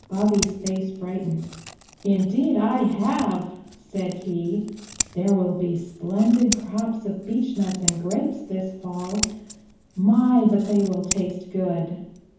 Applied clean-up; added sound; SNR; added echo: none; Scissors; 12 dB; reverberation time 0.9 s.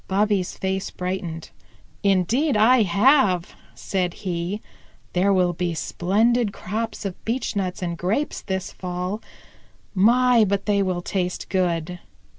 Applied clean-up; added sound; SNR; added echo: none; none; none; none.